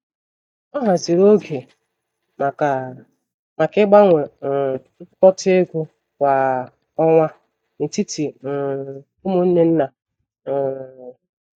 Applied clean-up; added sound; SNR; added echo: neural mask model DeepFilterNet 3.